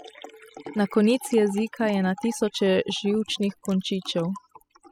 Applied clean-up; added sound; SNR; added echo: classical method spectral subtraction.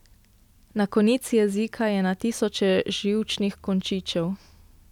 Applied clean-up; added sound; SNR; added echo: none; none; none; none.